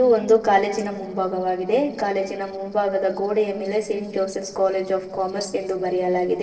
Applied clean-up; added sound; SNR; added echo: neural separator model SepFormer DNS4.